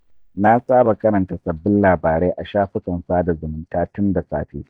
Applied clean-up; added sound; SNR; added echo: neural mask model DeepFilterNet 3.